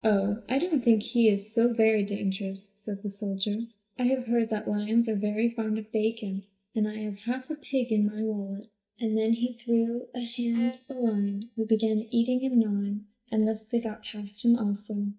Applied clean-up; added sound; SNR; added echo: neural mask model DeepFilterNet 3.